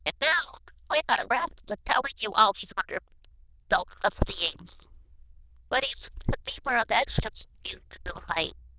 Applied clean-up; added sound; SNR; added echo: neural diffusion model UNIVERSE++.